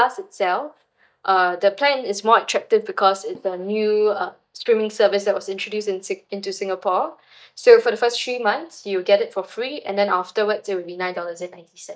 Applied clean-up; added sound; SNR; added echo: neural mask model DeepFilterNet 3.